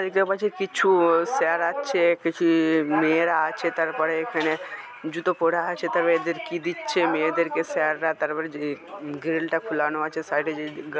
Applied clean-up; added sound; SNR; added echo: none; none; none; none.